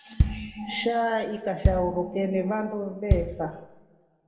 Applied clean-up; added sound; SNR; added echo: none; Bass drum; -2 dB; reverberation time 1.0 s.